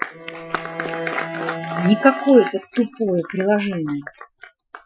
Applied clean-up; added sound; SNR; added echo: classical method Wiener filter.